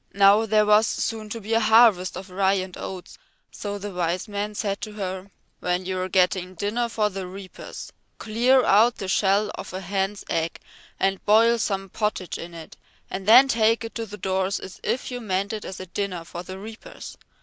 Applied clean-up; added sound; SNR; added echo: none; none; none; none.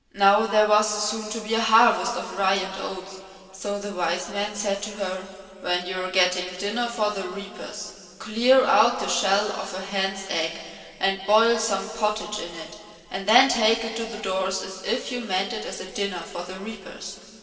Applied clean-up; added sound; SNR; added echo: none; none; none; reverberation time 2.4 s.